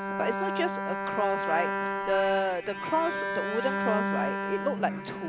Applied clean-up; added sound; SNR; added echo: none; Bowed string instrument; 1 dB; none.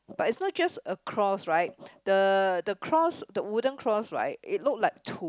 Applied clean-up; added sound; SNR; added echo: none; none; none; none.